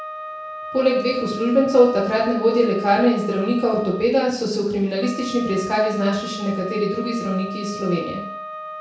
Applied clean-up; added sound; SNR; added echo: none; Wind instrument, woodwind instrument; 12 dB; reverberation time 0.6 s.